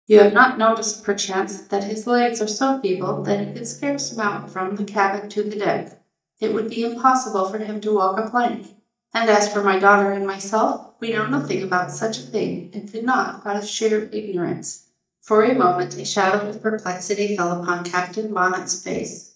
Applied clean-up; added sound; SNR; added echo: neural mask model DeepFilterNet 3.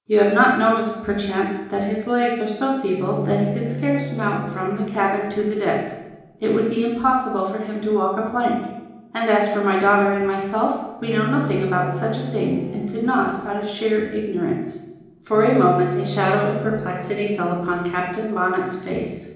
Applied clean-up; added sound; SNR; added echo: none; Bowed string instrument; 10 dB; reverberation time 1.0 s.